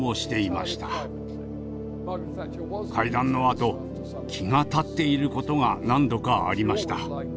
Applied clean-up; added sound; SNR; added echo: none; none; none; none.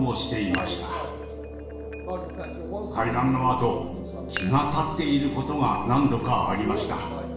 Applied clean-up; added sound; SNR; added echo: none; Dishes, pots, and pans; 17 dB; reverberation time 0.9 s.